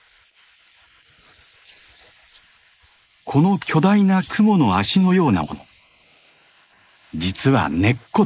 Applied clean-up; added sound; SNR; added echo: neural mask model Resemble Enhance denoiser.